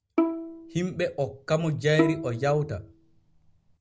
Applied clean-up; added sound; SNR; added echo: none; Bowed string instrument; 4 dB; none.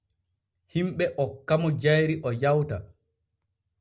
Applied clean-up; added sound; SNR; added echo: none; none; none; none.